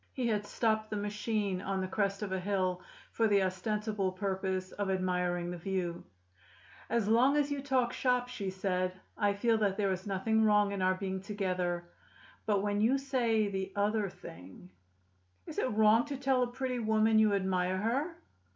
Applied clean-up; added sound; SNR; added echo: none; none; none; none.